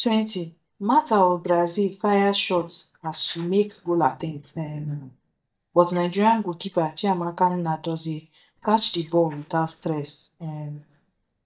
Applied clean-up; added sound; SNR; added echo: neural mask model DeepFilterNet 3.